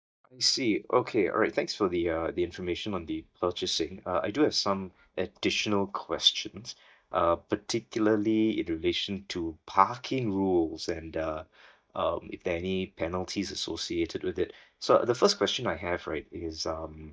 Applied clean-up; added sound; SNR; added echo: neural mask model DeepFilterNet 3.